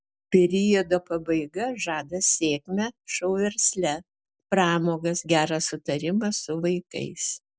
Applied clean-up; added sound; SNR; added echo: none; none; none; none.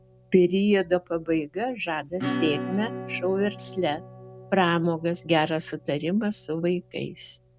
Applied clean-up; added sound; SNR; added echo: none; Acoustic guitar / Strum; 12 dB; none.